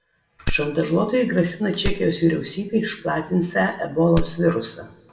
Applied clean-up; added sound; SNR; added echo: none; Wood; 6 dB; reverberation time 0.9 s.